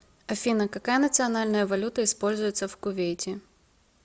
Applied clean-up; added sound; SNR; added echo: none; none; none; none.